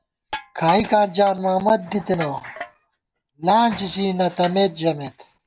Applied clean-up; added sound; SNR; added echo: none; Crushing; 18 dB; none.